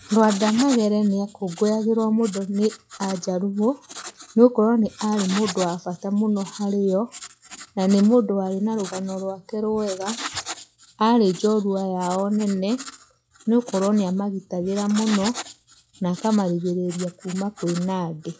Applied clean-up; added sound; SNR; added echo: classical method log-MMSE.